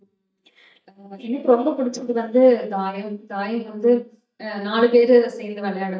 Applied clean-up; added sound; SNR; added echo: neural mask model DeepFilterNet 3.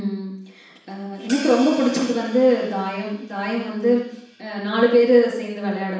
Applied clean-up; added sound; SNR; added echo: none; Hi-hat; 18 dB; reverberation time 0.6 s.